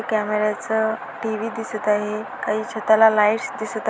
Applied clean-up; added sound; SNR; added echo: none; none; none; none.